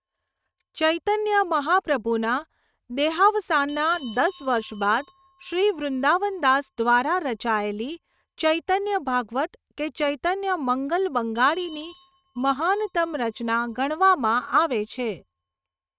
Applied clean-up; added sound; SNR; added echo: neural mask model RNNoise.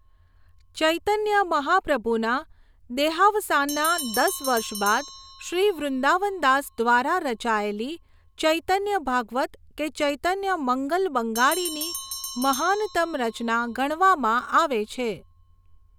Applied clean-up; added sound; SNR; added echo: none; Bell; 16 dB; none.